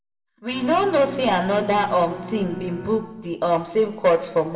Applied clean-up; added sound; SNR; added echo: none; Bowed string instrument; 15 dB; reverberation time 1.0 s.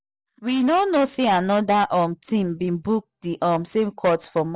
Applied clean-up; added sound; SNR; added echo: none; none; none; none.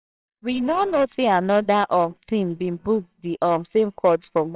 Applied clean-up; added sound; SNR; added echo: neural separator model SepFormer WHAMR!.